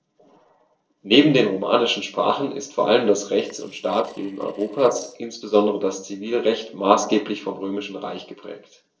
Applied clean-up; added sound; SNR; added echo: neural separator model SepFormer DNS4.